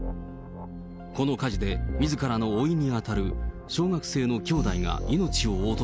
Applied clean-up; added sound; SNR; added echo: none; none; none; none.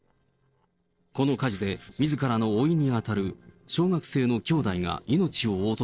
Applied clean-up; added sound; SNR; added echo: neural separator model SepFormer DNS4.